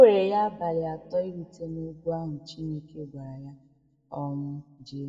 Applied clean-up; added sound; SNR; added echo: none; none; none; reverberation time 1.0 s.